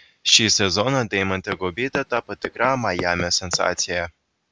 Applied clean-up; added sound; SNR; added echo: none; Walk, footsteps; 13 dB; none.